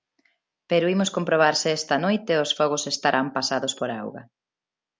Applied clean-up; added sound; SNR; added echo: none; none; none; none.